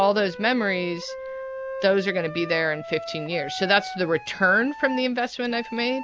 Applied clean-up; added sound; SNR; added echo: none; Wind instrument, woodwind instrument; 12 dB; none.